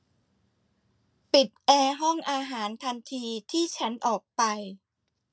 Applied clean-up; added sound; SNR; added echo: none; none; none; none.